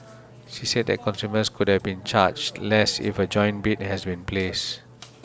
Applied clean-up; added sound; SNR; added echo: none; Burping, eructation; 20 dB; none.